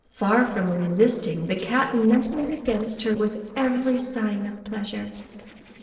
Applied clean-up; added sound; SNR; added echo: neural separator model SepFormer DNS4.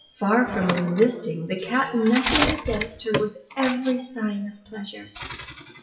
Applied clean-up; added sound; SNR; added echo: classical method WPE with log-MMSE.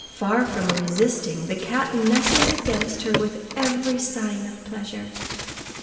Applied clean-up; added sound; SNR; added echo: none; Bird; 5 dB; reverberation time 2.7 s.